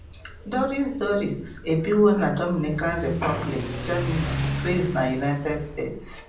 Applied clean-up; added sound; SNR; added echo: none; Accelerating, revving, vroom / Car; 8 dB; reverberation time 0.6 s.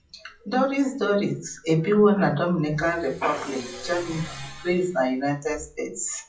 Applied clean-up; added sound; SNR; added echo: classical method WPE with log-MMSE.